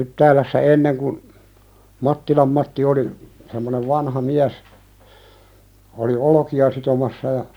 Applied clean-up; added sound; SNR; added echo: none; none; none; none.